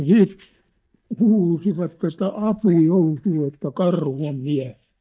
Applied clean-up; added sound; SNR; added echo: neural mask model DeepFilterNet 3.